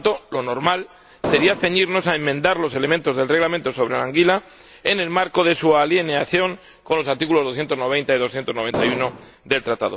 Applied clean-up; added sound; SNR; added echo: none; Explosion; 6 dB; none.